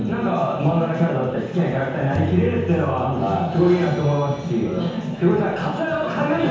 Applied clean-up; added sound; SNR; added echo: none; Tabla; 12 dB; reverberation time 0.9 s.